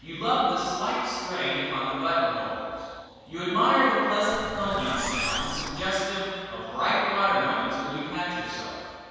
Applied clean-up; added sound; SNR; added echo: none; Zipper (clothing); 7 dB; reverberation time 2.1 s.